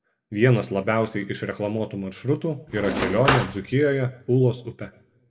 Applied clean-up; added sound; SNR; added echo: none; Cutlery, silverware / Drawer open or close; 2 dB; reverberation time 0.7 s.